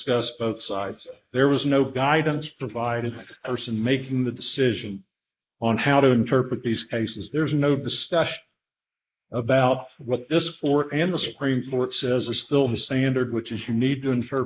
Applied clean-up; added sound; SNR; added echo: neural mask model Resemble Enhance denoiser.